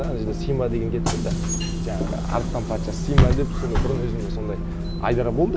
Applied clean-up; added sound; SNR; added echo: none; Bus / Engine; -3 dB; none.